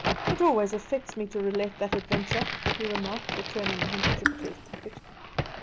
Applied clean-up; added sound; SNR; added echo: none; Raindrop / Drip + Crack; 0 dB; none.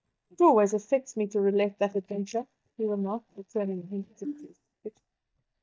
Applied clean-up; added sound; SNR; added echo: neural mask model DeepFilterNet 3.